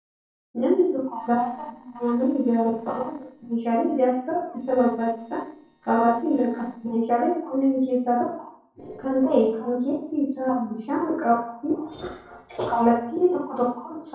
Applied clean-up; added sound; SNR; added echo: neural separator model SepFormer DNS4.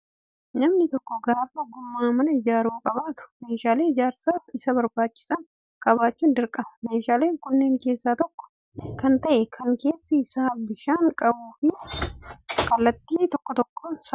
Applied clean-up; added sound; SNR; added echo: none; none; none; none.